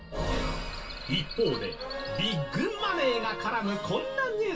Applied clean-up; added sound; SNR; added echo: none; Bird vocalization, bird call, bird song; 19 dB; reverberation time 0.1 s.